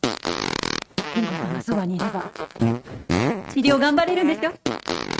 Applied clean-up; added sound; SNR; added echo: neural mask model RNNoise.